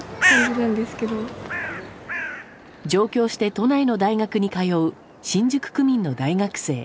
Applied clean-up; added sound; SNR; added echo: none; Bird; 7 dB; none.